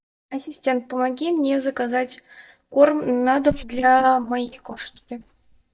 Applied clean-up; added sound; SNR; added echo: neural mask model DeepFilterNet 3.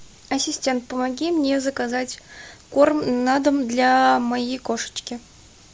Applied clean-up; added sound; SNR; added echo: none; none; none; none.